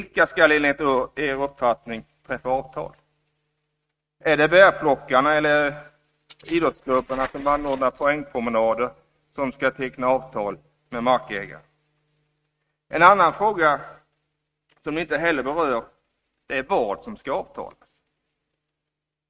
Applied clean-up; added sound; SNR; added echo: neural mask model RNNoise.